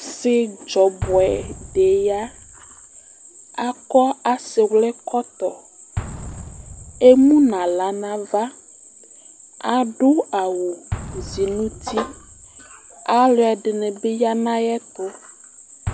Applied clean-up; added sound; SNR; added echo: none; Explosion; 17 dB; none.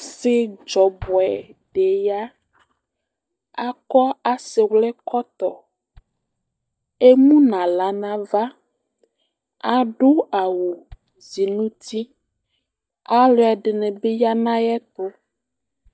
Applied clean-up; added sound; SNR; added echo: neural mask model DeepFilterNet 3.